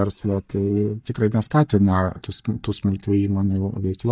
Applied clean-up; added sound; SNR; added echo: neural mask model DeepFilterNet 3.